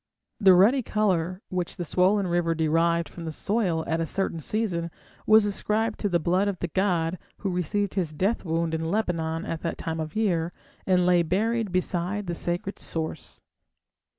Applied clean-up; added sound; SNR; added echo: none; none; none; none.